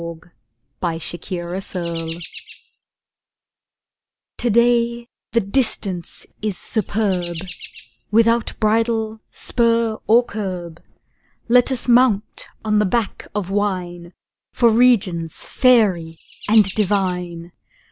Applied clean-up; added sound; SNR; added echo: none; Chirp, tweet; 19 dB; none.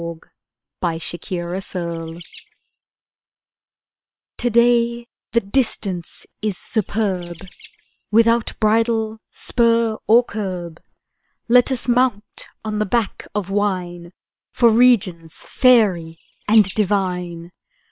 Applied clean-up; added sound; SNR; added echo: neural separator model SepFormer WHAM!.